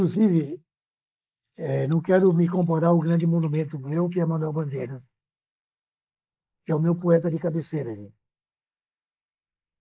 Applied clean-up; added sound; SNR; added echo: neural mask model Resemble Enhance denoiser.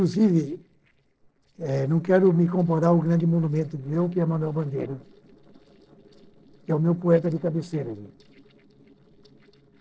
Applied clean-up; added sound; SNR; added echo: neural separator model SepFormer DNS4.